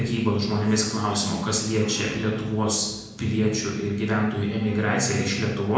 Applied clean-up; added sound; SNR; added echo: none; none; none; reverberation time 0.9 s.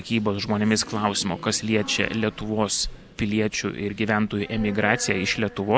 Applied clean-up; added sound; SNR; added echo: none; none; none; none.